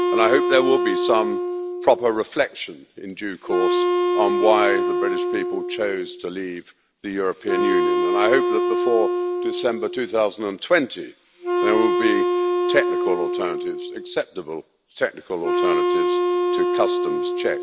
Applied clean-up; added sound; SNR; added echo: none; Wind instrument, woodwind instrument; -1 dB; none.